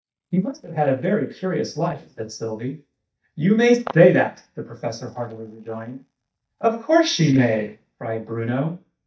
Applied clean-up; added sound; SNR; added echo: neural mask model DeepFilterNet 3.